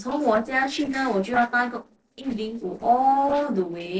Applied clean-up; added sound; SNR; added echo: neural separator model SepFormer DNS4.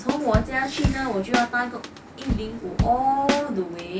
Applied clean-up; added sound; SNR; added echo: none; Drum / Drum kit; 3 dB; none.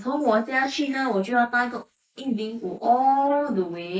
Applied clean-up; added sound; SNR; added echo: neural mask model Resemble Enhance denoiser.